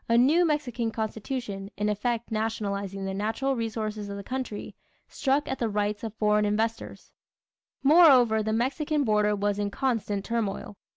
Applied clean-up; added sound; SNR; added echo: none; none; none; none.